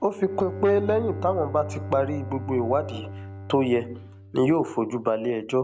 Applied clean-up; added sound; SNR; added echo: none; Bowed string instrument; 11 dB; none.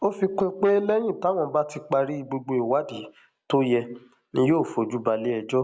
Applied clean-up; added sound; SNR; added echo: none; none; none; none.